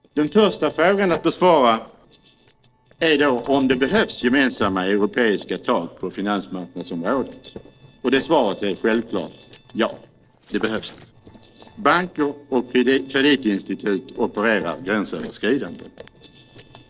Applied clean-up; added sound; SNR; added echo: neural separator model SepFormer DNS4.